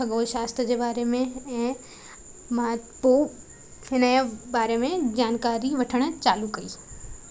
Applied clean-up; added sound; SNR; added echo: none; none; none; none.